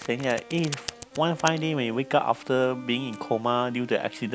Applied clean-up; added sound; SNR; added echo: none; Domestic sounds, home sounds + Bowed string instrument; 15 dB; none.